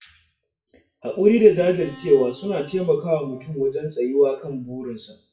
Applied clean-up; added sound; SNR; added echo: classical method WPE with log-MMSE.